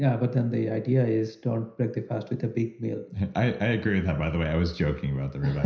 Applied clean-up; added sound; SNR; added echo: none; none; none; reverberation time 0.5 s.